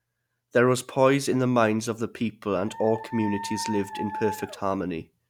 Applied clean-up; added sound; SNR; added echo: none; Dog; 10 dB; none.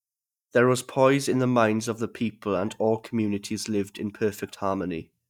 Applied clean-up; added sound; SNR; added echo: neural mask model DeepFilterNet 3.